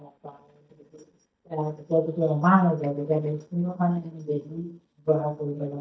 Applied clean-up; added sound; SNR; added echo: neural mask model DeepFilterNet 3.